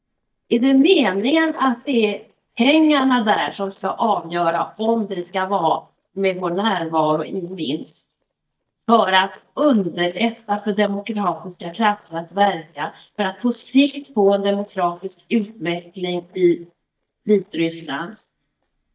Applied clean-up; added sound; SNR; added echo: neural mask model DeepFilterNet 3.